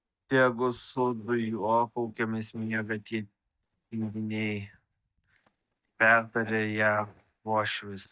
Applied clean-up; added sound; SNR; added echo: neural mask model DeepFilterNet 3.